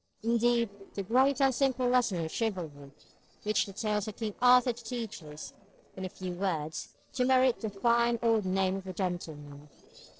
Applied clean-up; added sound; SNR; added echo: neural separator model SepFormer DNS4.